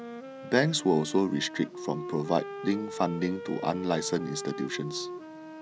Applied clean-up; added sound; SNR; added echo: none; Wind instrument, woodwind instrument; 10 dB; none.